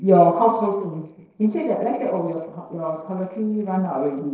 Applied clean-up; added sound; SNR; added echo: neural separator model SepFormer DNS4.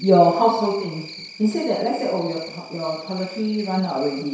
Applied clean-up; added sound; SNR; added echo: none; Cricket; 17 dB; reverberation time 0.7 s.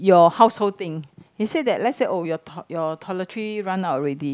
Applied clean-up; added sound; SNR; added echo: none; none; none; none.